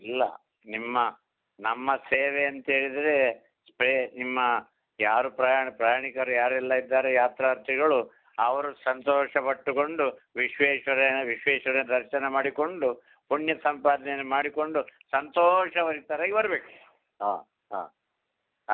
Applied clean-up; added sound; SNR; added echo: none; none; none; none.